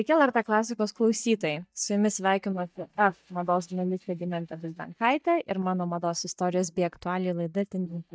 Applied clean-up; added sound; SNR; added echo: neural mask model DeepFilterNet 3.